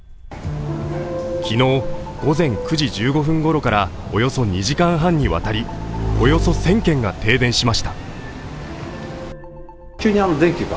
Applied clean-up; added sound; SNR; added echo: none; Motorcycle / Engine; 10 dB; none.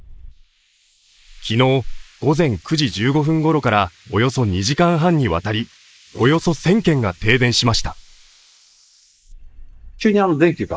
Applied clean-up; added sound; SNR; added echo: neural mask model Resemble Enhance denoiser.